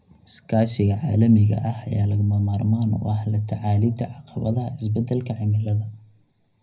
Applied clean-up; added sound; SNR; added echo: none; none; none; reverberation time 0.4 s.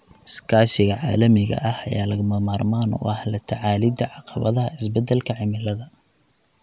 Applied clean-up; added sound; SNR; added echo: none; none; none; none.